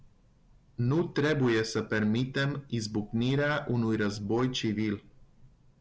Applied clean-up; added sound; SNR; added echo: none; none; none; none.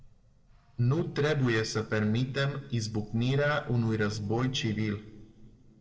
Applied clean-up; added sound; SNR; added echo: neural separator model SepFormer DNS4.